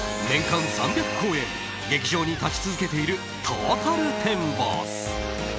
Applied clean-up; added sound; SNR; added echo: none; Wind instrument, woodwind instrument; 8 dB; none.